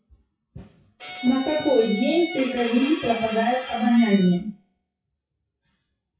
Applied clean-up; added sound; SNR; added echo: classical method WPE with log-MMSE.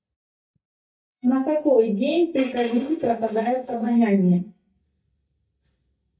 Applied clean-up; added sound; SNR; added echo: neural mask model DeepFilterNet 3.